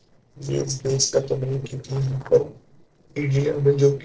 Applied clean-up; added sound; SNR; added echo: neural separator model SepFormer DNS4.